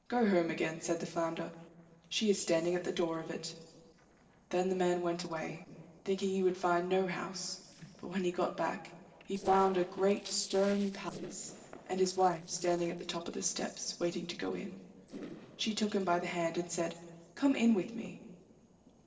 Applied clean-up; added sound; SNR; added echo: neural separator model SepFormer DNS4.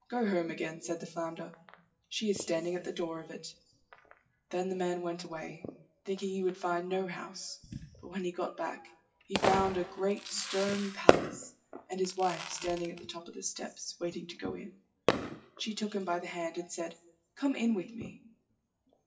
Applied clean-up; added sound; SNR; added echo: classical method WPE with log-MMSE.